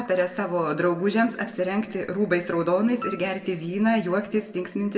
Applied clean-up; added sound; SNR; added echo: none; Piano; 16 dB; reverberation time 1.2 s.